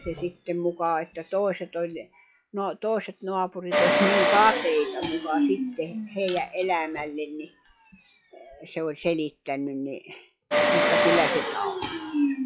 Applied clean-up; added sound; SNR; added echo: classical method log-MMSE.